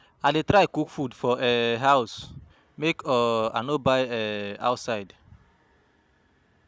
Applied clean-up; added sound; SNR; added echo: none; none; none; none.